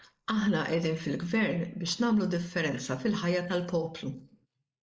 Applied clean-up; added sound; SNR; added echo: neural mask model Resemble Enhance denoiser.